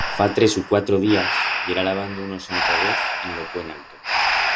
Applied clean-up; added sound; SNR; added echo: none; Breathing; 1 dB; none.